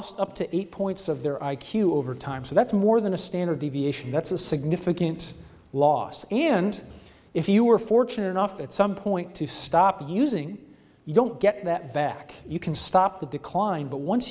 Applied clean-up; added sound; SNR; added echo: none; none; none; none.